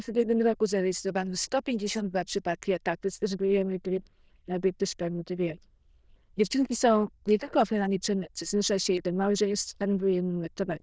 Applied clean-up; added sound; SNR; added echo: neural diffusion model UNIVERSE++.